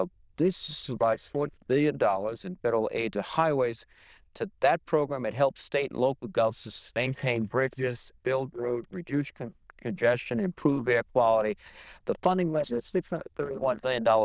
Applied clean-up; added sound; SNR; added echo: neural diffusion model UNIVERSE++.